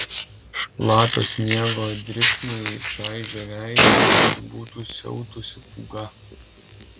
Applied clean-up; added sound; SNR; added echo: none; Fire; -4 dB; none.